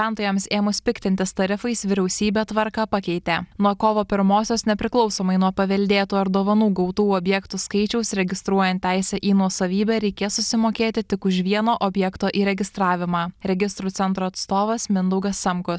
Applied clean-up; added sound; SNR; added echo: none; none; none; none.